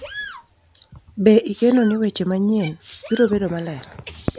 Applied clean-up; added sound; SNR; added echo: none; Sneeze; 19 dB; none.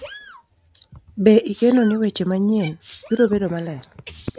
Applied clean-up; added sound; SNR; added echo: neural mask model RNNoise.